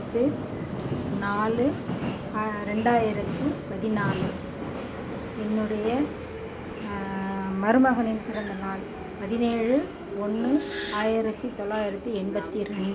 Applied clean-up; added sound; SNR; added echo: none; Subway, metro, underground; 6 dB; none.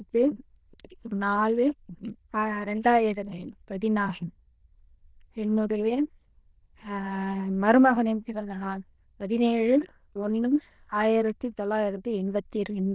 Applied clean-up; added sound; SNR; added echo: neural diffusion model UNIVERSE++.